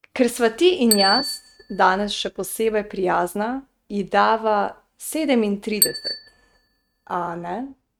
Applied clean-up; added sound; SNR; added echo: neural mask model RNNoise.